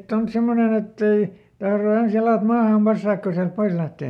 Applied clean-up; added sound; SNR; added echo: neural mask model Resemble Enhance denoiser.